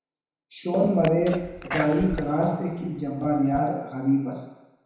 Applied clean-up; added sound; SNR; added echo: none; Sneeze; 11 dB; reverberation time 1.0 s.